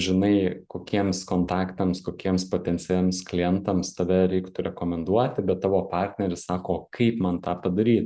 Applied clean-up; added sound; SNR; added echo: none; none; none; none.